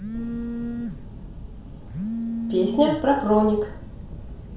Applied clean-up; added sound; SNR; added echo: none; Telephone; 6 dB; reverberation time 0.4 s.